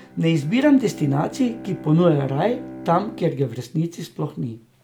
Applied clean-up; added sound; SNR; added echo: none; Bowed string instrument; 16 dB; none.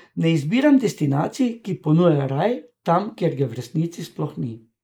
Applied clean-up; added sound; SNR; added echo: neural mask model Resemble Enhance denoiser.